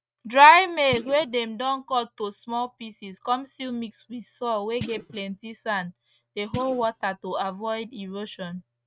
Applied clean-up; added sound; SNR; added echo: neural mask model RNNoise.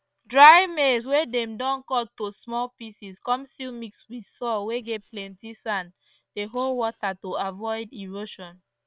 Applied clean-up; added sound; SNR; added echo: neural separator model SepFormer WHAM!.